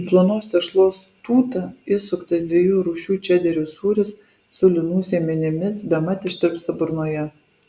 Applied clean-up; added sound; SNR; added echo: none; none; none; none.